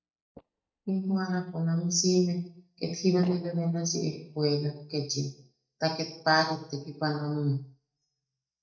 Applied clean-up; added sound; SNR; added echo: neural mask model DeepFilterNet 3.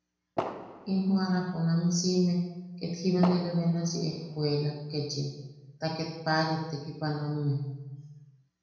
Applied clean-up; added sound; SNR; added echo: none; Fireworks; 10 dB; reverberation time 1.0 s.